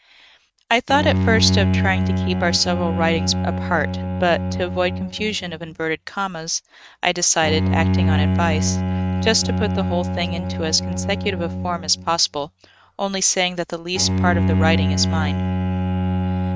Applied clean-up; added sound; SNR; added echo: neural mask model RNNoise.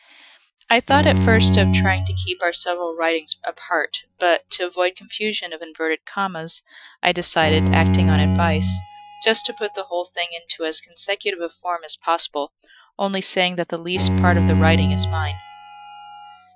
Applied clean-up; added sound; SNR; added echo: classical method Wiener filter.